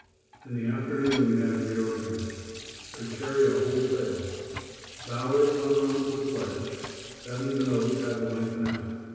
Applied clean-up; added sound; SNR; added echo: none; Sink (filling or washing) / Water tap, faucet; 15 dB; reverberation time 2.2 s.